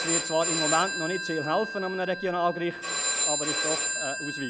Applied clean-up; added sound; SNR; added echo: none; Telephone; 0 dB; none.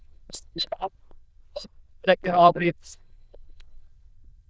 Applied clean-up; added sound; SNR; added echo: neural diffusion model UNIVERSE++.